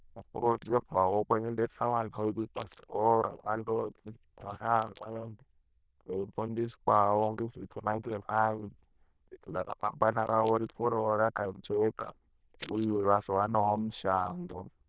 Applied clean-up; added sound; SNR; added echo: neural diffusion model UNIVERSE++.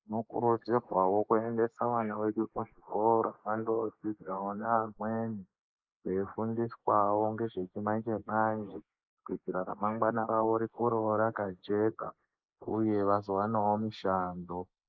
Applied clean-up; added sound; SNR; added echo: neural mask model Resemble Enhance denoiser.